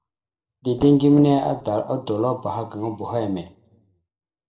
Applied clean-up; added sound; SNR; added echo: neural separator model SepFormer DNS4.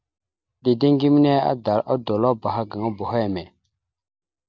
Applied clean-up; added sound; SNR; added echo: none; none; none; none.